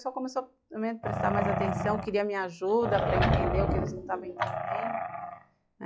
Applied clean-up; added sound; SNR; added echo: classical method log-MMSE.